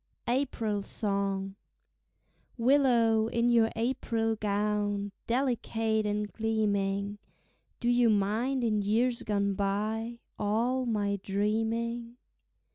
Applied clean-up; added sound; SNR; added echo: none; none; none; none.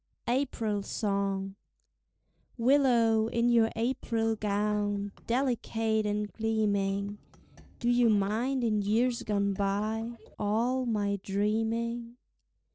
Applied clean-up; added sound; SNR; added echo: neural separator model SepFormer DNS4.